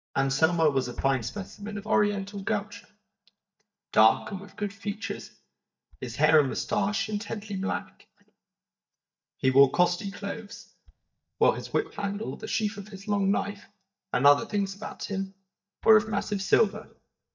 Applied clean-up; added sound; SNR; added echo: neural mask model DeepFilterNet 3.